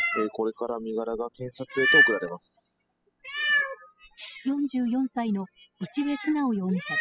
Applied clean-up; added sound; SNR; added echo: classical method spectral subtraction.